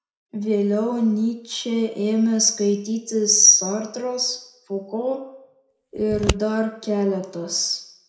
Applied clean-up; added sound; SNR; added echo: none; Scissors; 6 dB; reverberation time 0.6 s.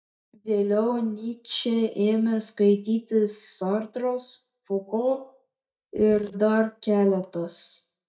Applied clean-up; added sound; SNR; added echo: neural mask model DeepFilterNet 3.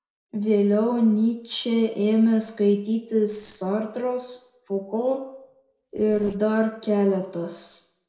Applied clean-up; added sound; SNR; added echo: neural separator model SepFormer DNS4.